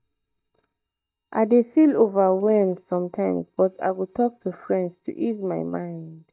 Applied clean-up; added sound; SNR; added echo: neural mask model DeepFilterNet 3.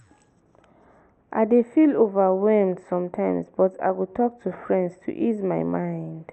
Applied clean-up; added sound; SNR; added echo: none; none; none; none.